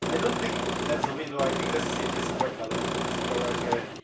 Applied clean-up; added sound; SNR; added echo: none; Engine / Car; -4 dB; reverberation time 0.3 s.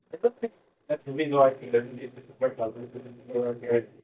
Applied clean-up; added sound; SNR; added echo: neural mask model DeepFilterNet 3.